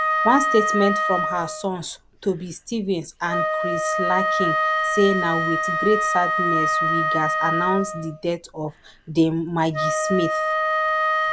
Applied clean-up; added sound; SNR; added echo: none; Wind instrument, woodwind instrument; -1 dB; none.